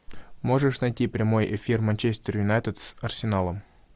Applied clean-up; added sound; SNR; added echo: none; none; none; none.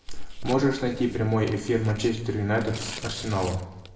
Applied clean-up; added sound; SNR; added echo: none; Tearing; 18 dB; reverberation time 0.8 s.